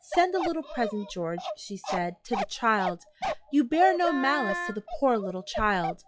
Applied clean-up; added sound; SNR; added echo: classical method log-MMSE.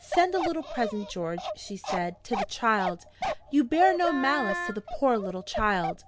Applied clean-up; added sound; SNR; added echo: none; Wind instrument, woodwind instrument + Bark; 7 dB; none.